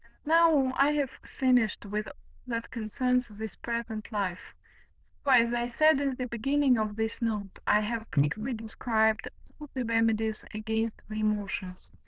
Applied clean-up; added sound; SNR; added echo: neural diffusion model UNIVERSE++.